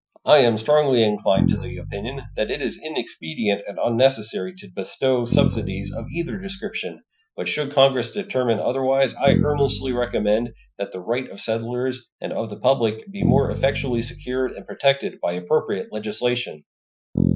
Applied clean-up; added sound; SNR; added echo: classical method Wiener filter.